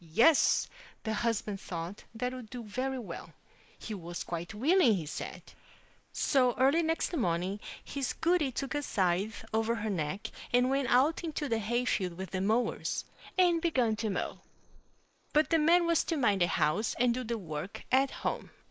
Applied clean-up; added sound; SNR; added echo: neural mask model Resemble Enhance denoiser.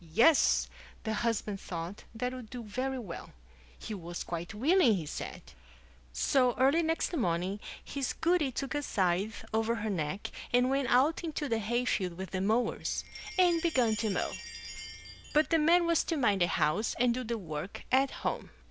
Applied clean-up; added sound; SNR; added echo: none; Chime; 14 dB; none.